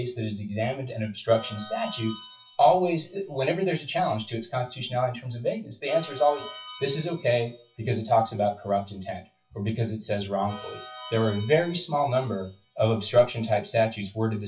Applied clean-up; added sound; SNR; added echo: classical method WPE with log-MMSE.